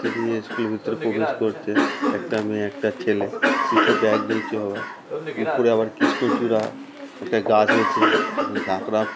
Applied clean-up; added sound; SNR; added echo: none; Cough; 0 dB; none.